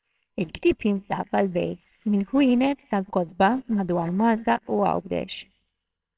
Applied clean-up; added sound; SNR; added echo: neural separator model SepFormer WHAMR!.